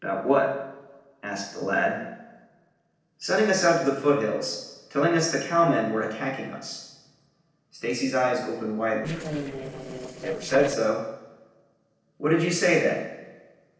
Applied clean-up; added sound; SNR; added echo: neural separator model SepFormer DNS4.